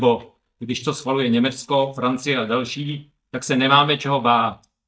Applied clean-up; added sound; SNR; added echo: neural mask model DeepFilterNet 3.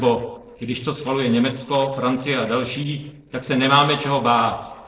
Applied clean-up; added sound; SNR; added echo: neural separator model SepFormer DNS4.